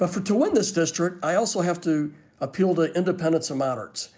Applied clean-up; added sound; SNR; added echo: none; none; none; none.